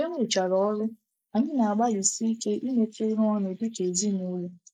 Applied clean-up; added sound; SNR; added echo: neural mask model Resemble Enhance denoiser.